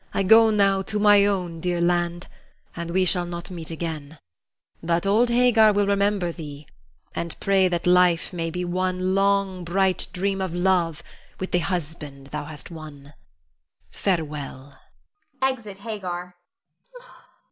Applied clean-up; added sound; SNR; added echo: none; none; none; none.